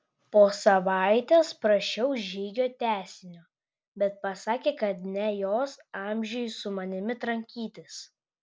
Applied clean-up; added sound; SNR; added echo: none; none; none; none.